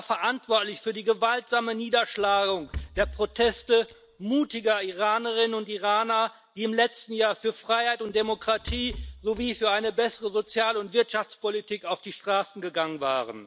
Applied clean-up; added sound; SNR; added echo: none; Rattle / Breathing; 16 dB; none.